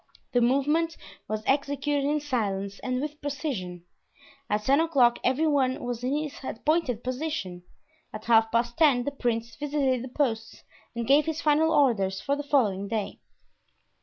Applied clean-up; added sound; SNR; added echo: none; none; none; none.